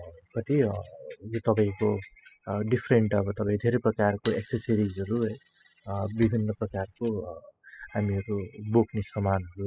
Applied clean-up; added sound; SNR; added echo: classical method spectral subtraction.